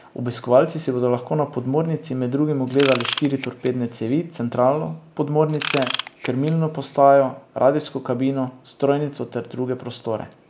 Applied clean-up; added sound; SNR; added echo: none; Ratchet, pawl / Tools; 8 dB; none.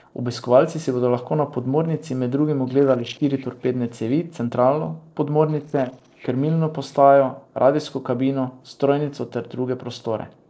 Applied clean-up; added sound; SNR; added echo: neural separator model SepFormer DNS4.